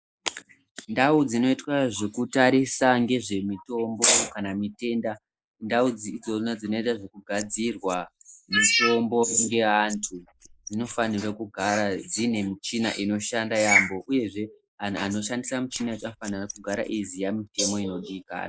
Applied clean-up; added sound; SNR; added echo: neural mask model Resemble Enhance denoiser.